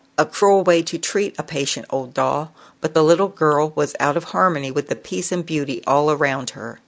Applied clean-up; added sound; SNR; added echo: none; none; none; none.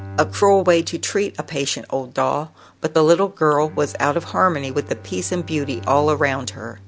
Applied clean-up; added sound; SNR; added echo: none; Bowed string instrument; 17 dB; none.